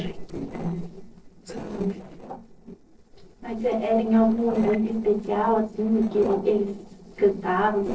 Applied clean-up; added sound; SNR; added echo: neural separator model SepFormer DNS4.